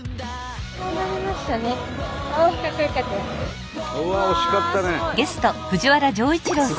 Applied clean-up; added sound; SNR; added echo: none; none; none; none.